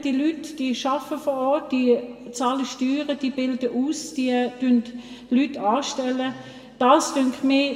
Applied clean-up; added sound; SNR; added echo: none; none; none; reverberation time 1.4 s.